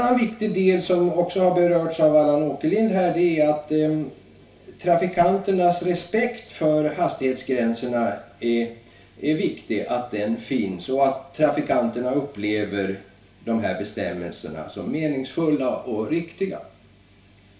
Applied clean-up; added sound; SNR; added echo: none; none; none; reverberation time 0.3 s.